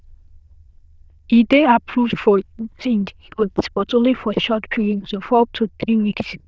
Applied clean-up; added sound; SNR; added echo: neural diffusion model UNIVERSE++.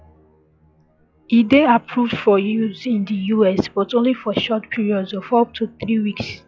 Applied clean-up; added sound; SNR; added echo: classical method log-MMSE.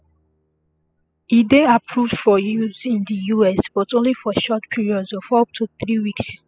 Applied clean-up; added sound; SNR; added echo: classical method spectral subtraction.